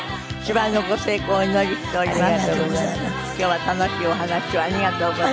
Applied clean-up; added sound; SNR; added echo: none; none; none; none.